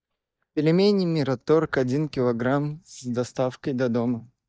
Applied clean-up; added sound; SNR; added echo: neural mask model DeepFilterNet 3.